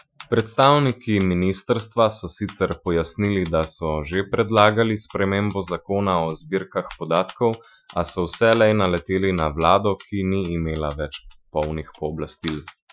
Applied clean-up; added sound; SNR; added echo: classical method Wiener filter.